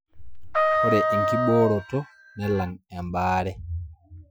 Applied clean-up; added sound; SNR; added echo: classical method Wiener filter.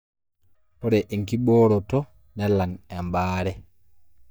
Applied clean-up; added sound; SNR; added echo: neural mask model DeepFilterNet 3.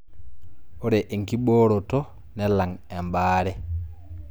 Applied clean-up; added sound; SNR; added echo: none; none; none; none.